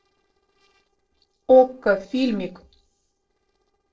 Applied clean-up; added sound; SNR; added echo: neural separator model SepFormer DNS4.